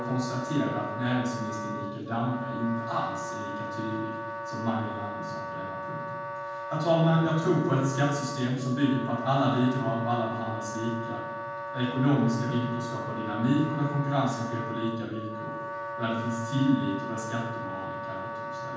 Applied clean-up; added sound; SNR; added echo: none; Wind instrument, woodwind instrument; 7 dB; reverberation time 1.2 s.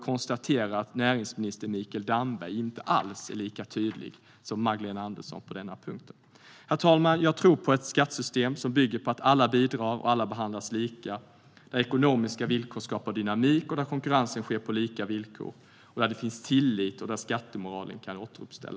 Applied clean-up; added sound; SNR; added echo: none; none; none; none.